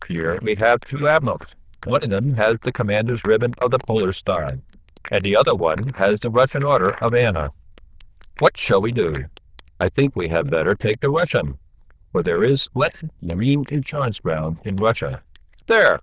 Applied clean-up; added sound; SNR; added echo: neural diffusion model UNIVERSE++.